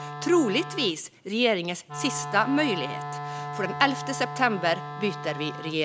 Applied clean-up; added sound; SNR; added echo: none; Wind instrument, woodwind instrument; 9 dB; none.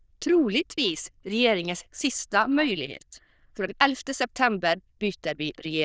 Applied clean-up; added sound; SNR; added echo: neural diffusion model UNIVERSE++.